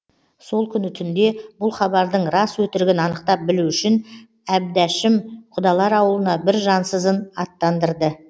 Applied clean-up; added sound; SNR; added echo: none; none; none; none.